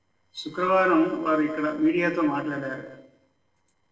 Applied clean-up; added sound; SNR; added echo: neural separator model SepFormer DNS4.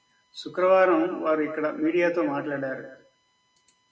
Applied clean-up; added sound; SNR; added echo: none; none; none; none.